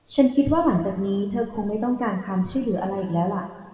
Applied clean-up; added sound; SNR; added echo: none; none; none; reverberation time 1.8 s.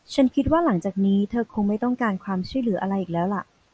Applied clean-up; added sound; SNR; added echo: none; none; none; none.